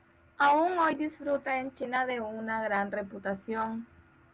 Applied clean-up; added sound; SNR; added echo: none; none; none; none.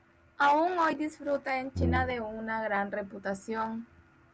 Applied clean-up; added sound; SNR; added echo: none; Brass instrument; 1 dB; none.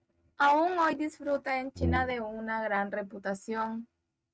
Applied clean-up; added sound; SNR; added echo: neural mask model RNNoise.